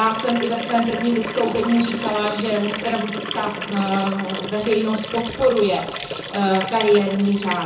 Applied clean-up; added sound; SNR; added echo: none; Liquid; 9 dB; reverberation time 0.7 s.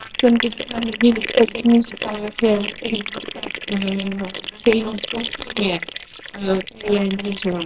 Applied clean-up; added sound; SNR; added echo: neural separator model SepFormer WHAMR!.